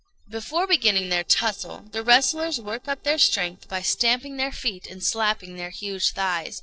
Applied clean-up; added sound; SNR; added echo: neural separator model SepFormer DNS4.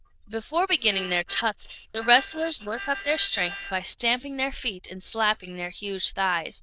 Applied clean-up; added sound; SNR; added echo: neural diffusion model UNIVERSE++.